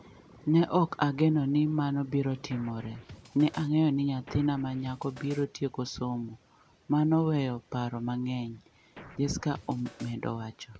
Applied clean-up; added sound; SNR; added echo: none; Scratching (performance technique); 20 dB; none.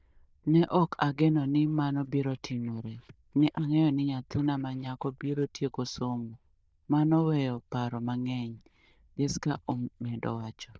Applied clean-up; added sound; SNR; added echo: neural diffusion model UNIVERSE++.